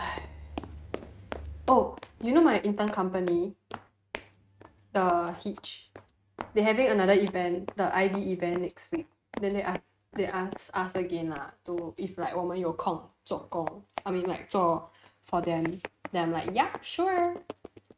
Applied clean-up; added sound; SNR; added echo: neural mask model RNNoise.